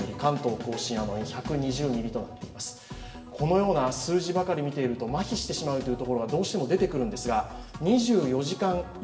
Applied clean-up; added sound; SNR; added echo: none; none; none; reverberation time 0.9 s.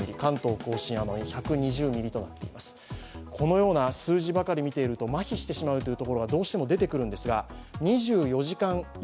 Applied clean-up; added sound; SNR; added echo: none; none; none; none.